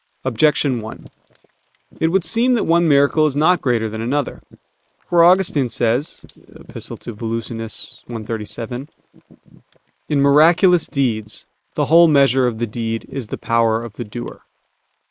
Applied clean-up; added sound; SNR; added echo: neural mask model Resemble Enhance denoiser.